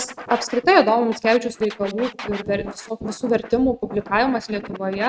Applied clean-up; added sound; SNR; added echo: neural mask model RNNoise.